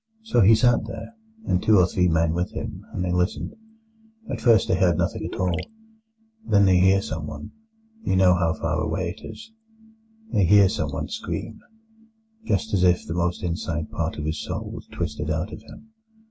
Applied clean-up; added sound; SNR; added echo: none; Gurgling; 11 dB; none.